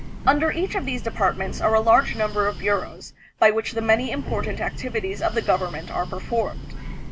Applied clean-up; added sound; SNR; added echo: none; Breathing; 8 dB; none.